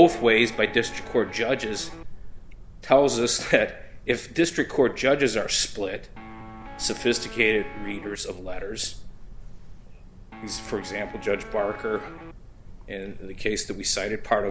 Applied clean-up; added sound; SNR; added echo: none; Guitar; 16 dB; none.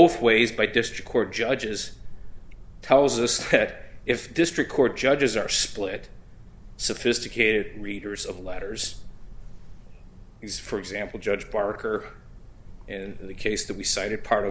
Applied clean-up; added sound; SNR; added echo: none; none; none; none.